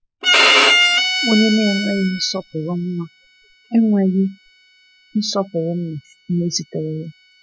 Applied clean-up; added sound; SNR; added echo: classical method spectral subtraction.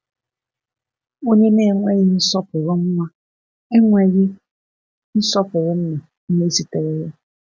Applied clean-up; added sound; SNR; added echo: none; none; none; none.